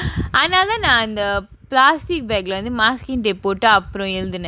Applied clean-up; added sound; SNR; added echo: none; none; none; none.